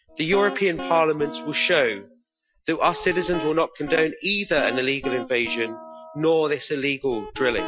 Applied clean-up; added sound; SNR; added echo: classical method Wiener filter.